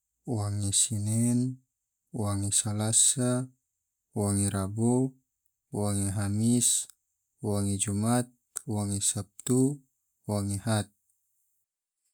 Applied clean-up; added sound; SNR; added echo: none; none; none; none.